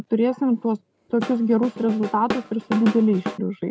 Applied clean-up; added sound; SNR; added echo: none; Drum / Drum kit; 9 dB; none.